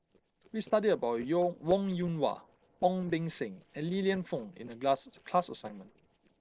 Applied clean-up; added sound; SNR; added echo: neural separator model SepFormer DNS4.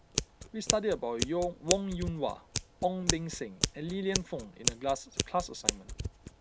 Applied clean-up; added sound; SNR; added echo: none; Scissors; 1 dB; none.